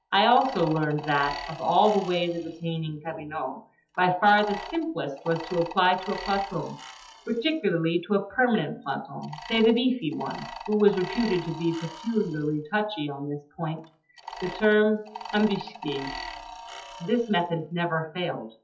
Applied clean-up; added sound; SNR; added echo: classical method WPE with log-MMSE.